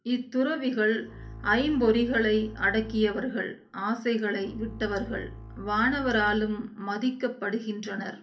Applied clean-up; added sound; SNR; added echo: none; Bowed string instrument; 16 dB; reverberation time 0.3 s.